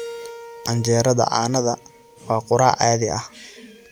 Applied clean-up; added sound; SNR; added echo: none; Keyboard (musical); 19 dB; none.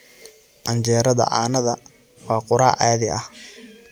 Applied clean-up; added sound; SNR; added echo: none; none; none; none.